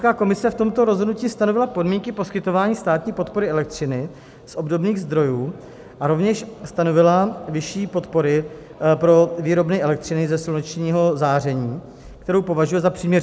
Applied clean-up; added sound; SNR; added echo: none; none; none; none.